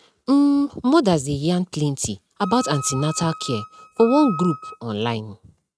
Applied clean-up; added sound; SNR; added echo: neural mask model RNNoise.